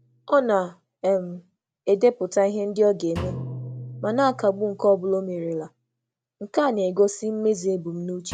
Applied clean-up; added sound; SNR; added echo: none; Drum; 16 dB; none.